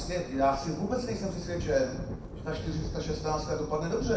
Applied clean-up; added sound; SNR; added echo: none; Thunder; 7 dB; reverberation time 0.6 s.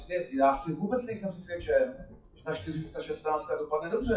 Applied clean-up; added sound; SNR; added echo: classical method WPE with log-MMSE.